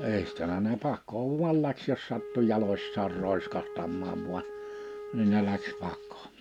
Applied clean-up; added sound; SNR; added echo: none; Wind instrument, woodwind instrument; 11 dB; none.